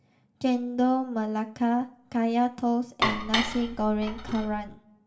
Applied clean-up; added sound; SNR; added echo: none; Dishes, pots, and pans; 4 dB; reverberation time 0.4 s.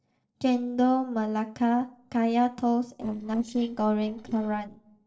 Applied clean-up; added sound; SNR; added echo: neural separator model SepFormer DNS4.